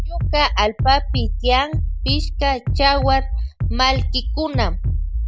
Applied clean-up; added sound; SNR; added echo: none; Bass drum; -1 dB; none.